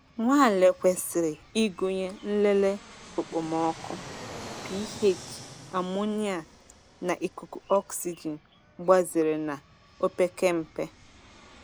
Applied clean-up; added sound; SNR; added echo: none; Fixed-wing aircraft, airplane; 19 dB; none.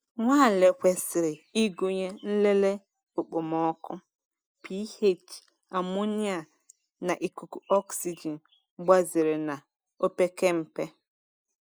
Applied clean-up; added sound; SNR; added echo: none; none; none; none.